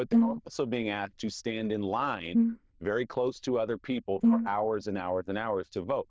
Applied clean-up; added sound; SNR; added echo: neural diffusion model UNIVERSE++.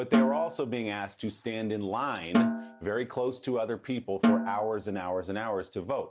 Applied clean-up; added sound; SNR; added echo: none; Snare drum; -1 dB; none.